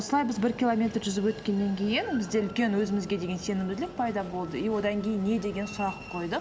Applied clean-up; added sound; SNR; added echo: none; Train; 14 dB; none.